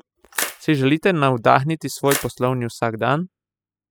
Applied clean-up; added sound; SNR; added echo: classical method spectral subtraction.